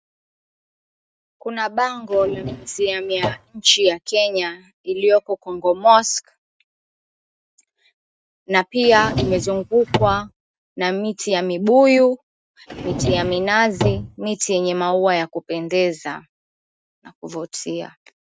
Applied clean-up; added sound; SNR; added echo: neural mask model RNNoise.